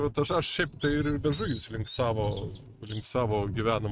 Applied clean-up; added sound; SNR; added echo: neural mask model RNNoise.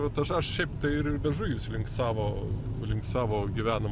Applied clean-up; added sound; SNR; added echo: none; none; none; none.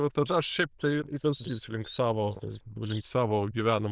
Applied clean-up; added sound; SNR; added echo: neural diffusion model UNIVERSE++.